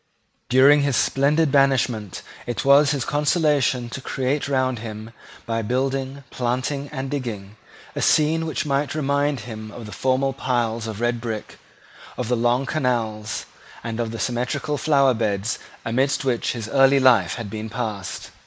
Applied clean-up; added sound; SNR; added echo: none; none; none; none.